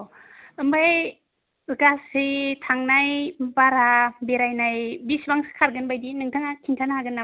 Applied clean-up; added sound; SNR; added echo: none; none; none; none.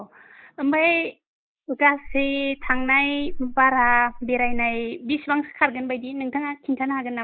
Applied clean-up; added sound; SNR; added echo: neural mask model Resemble Enhance denoiser.